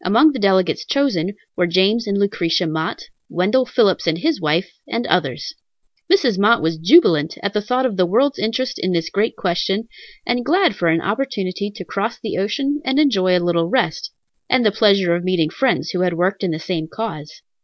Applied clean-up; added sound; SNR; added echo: none; none; none; none.